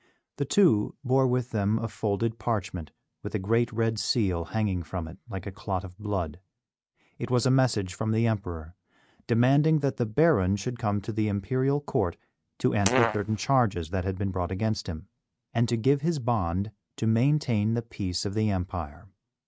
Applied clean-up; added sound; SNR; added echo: neural mask model RNNoise.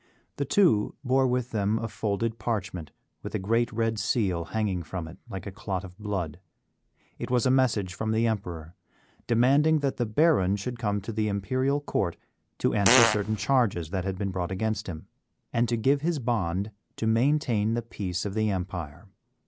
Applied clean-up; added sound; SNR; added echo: none; Fart; -2 dB; none.